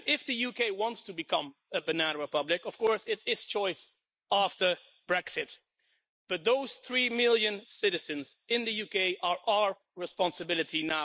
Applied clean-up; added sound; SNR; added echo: neural mask model Resemble Enhance denoiser.